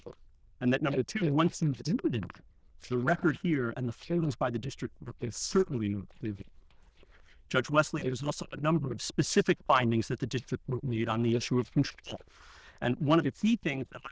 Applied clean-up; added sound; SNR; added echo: neural diffusion model UNIVERSE++.